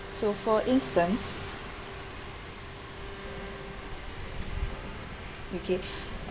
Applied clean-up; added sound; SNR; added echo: none; Bowed string instrument; 16 dB; none.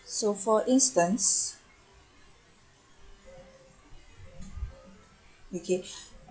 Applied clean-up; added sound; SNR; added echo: classical method log-MMSE.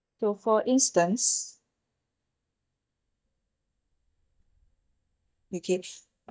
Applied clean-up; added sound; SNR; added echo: neural mask model DeepFilterNet 3.